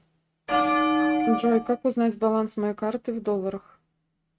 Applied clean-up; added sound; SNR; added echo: neural mask model RNNoise.